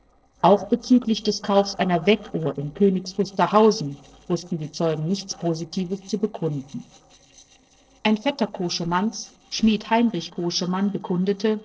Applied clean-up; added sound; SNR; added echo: neural separator model SepFormer DNS4.